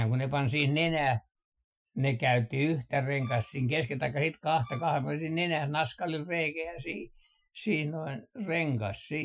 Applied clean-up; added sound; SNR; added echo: classical method Wiener filter.